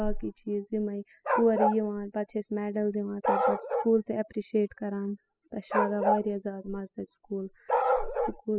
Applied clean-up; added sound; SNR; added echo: classical method spectral subtraction.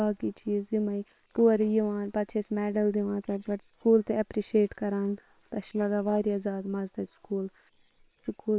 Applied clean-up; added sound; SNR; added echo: neural separator model SepFormer WHAM!.